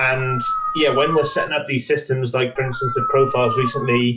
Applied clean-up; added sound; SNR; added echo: classical method log-MMSE.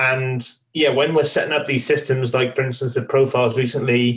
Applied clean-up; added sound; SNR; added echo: none; none; none; none.